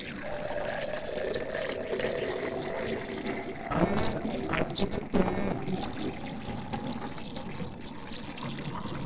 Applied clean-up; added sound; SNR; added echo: neural separator model SepFormer DNS4.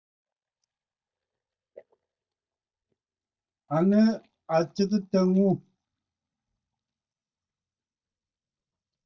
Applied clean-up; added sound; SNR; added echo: neural mask model DeepFilterNet 3.